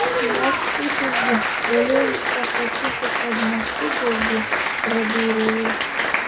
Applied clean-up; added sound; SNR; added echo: none; Applause; -3 dB; none.